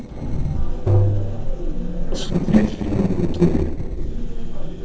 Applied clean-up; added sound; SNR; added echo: neural separator model SepFormer DNS4.